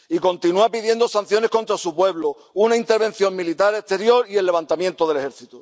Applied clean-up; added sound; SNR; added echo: none; none; none; none.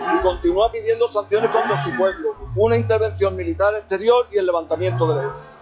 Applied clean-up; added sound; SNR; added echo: classical method log-MMSE.